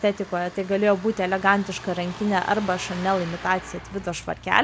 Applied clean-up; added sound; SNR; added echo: none; Truck; 15 dB; none.